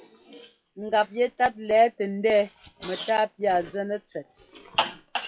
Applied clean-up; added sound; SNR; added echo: classical method log-MMSE.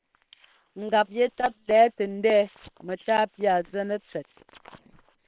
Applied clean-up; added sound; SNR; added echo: neural separator model SepFormer WHAM!.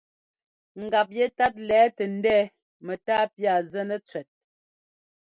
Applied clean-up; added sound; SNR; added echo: none; none; none; none.